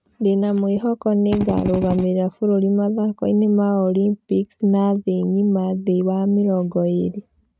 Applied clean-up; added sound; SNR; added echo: neural mask model RNNoise.